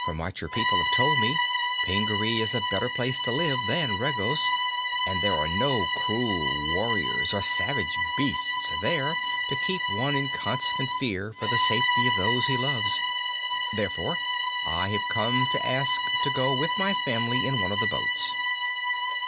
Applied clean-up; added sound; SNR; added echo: none; Bowed string instrument; -3 dB; none.